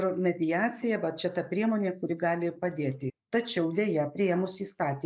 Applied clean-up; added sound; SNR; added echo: neural mask model Resemble Enhance denoiser.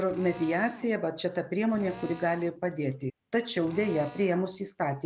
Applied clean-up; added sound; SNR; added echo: none; Drill; 19 dB; none.